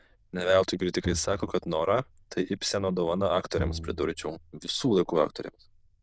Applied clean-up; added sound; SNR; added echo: neural diffusion model UNIVERSE++.